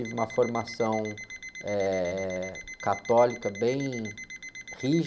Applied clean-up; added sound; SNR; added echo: none; Alarm; 13 dB; none.